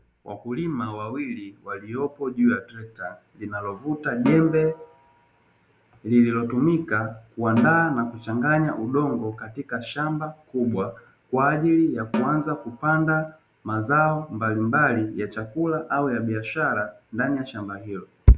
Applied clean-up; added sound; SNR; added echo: none; Snare drum; 12 dB; none.